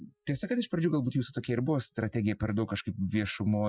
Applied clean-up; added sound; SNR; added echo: classical method Wiener filter.